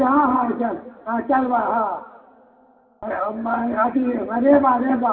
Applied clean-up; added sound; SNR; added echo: none; none; none; reverberation time 2.5 s.